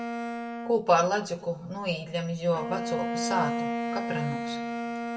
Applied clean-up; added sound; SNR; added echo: none; Bowed string instrument; 3 dB; reverberation time 1.6 s.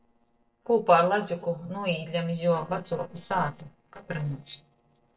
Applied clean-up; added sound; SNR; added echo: neural separator model SepFormer DNS4.